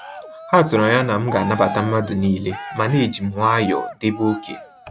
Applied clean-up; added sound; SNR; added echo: none; Cheering; 12 dB; none.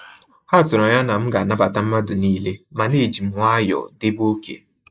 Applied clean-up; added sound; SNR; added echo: neural mask model Resemble Enhance denoiser.